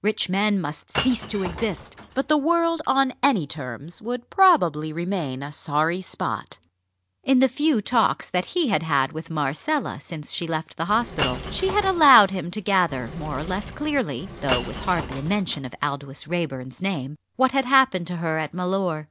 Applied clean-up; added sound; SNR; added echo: none; Engine / Mechanisms + Shatter / Crushing; 11 dB; none.